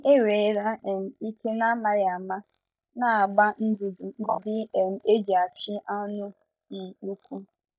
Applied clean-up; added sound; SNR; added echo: neural mask model DeepFilterNet 3.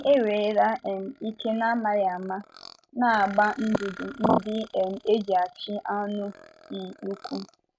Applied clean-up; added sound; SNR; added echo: neural mask model RNNoise.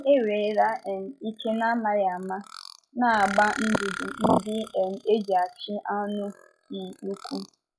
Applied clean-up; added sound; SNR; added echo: classical method log-MMSE.